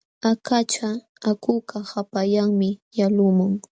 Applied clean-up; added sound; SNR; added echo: none; none; none; none.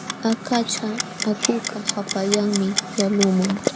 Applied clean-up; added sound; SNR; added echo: none; Clock; 5 dB; none.